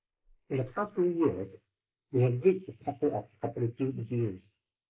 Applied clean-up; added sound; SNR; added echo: neural mask model Resemble Enhance denoiser.